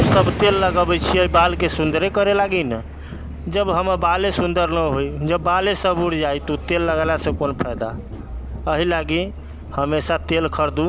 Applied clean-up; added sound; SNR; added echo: none; Truck + Thunder; 8 dB; none.